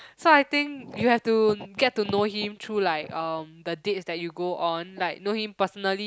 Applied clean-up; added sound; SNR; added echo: none; none; none; none.